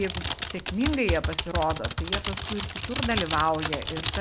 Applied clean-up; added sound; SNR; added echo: none; Typing; 1 dB; none.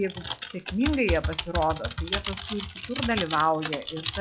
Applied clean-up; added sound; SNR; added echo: classical method log-MMSE.